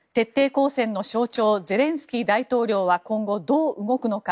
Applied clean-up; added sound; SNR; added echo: none; none; none; none.